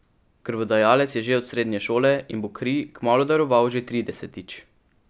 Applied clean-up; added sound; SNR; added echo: none; none; none; none.